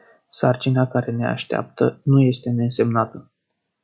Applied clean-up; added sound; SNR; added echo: none; none; none; none.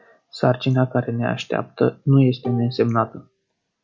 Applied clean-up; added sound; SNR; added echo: none; Bowed string instrument; 16 dB; none.